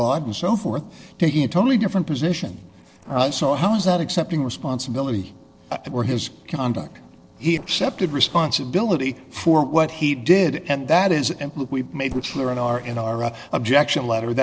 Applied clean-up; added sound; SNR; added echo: neural separator model SepFormer DNS4.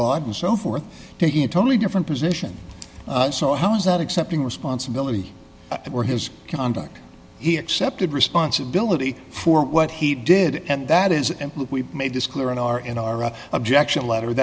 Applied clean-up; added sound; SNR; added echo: none; none; none; none.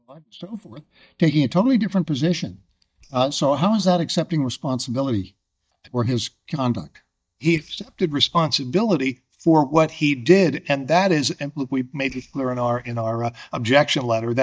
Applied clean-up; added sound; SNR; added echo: neural mask model DeepFilterNet 3.